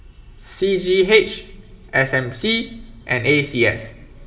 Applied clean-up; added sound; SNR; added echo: none; none; none; reverberation time 1.2 s.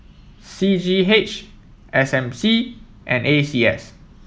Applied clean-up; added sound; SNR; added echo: none; none; none; none.